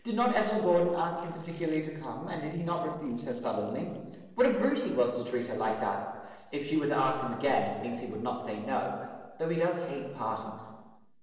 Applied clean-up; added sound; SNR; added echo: neural separator model SepFormer DNS4.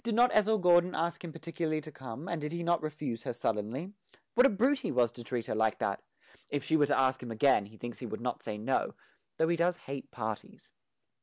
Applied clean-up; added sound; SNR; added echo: none; none; none; none.